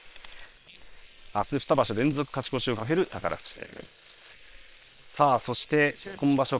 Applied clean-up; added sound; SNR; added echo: neural separator model SepFormer WHAM!.